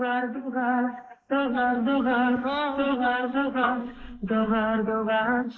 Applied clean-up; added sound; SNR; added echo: neural mask model Resemble Enhance denoiser.